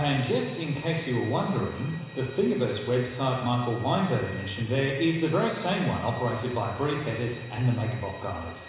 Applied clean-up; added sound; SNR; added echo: none; Bowed string instrument; 16 dB; reverberation time 1.0 s.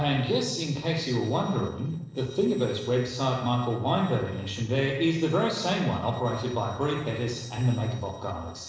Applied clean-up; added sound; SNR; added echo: neural separator model SepFormer DNS4.